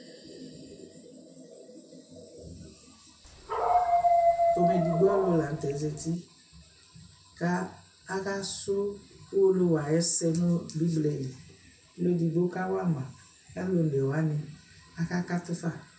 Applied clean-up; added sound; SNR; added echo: none; Dog; -4 dB; reverberation time 0.3 s.